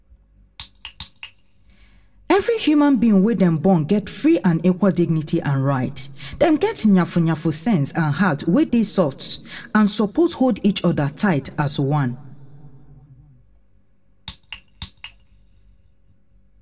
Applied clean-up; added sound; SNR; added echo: none; none; none; reverberation time 0.8 s.